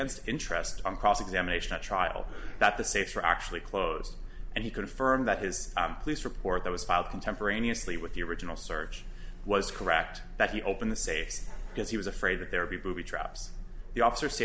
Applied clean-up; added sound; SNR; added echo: none; none; none; none.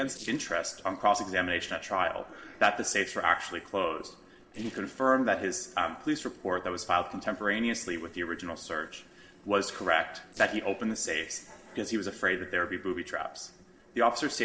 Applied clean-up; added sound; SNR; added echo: neural separator model SepFormer DNS4.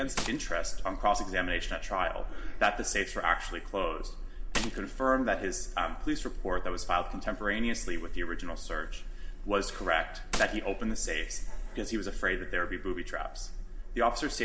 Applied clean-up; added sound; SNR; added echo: none; Gunshot, gunfire; 12 dB; reverberation time 1.5 s.